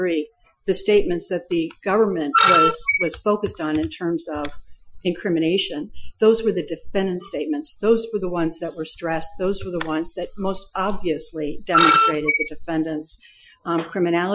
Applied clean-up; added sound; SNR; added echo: classical method Wiener filter.